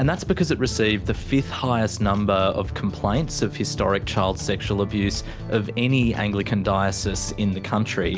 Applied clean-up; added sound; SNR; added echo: none; none; none; none.